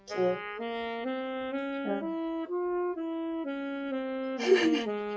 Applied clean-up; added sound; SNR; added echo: classical method WPE with log-MMSE.